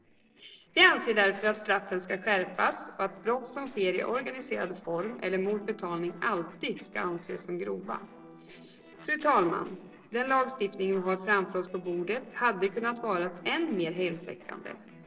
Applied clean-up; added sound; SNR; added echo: neural separator model SepFormer DNS4.